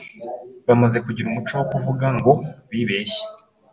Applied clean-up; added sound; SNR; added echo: none; none; none; none.